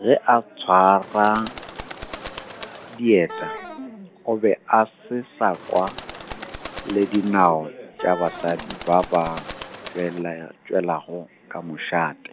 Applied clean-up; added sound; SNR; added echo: none; Bird + Wind instrument, woodwind instrument; 13 dB; none.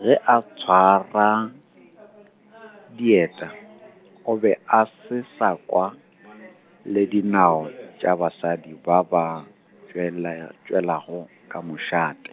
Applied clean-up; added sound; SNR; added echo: none; none; none; none.